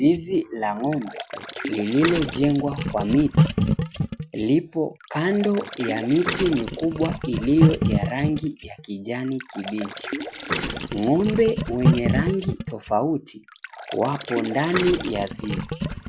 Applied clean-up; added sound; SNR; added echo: none; Gurgling; 3 dB; none.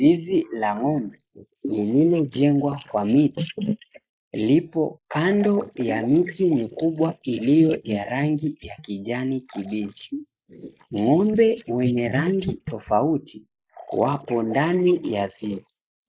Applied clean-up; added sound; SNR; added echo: neural mask model Resemble Enhance denoiser.